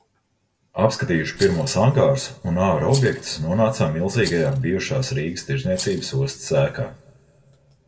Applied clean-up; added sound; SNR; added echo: none; Rattle; 17 dB; reverberation time 0.7 s.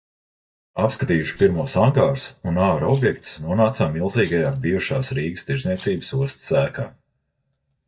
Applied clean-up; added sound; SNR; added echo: neural mask model DeepFilterNet 3.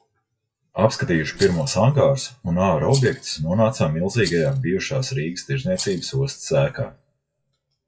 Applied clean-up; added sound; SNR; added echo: classical method WPE with log-MMSE.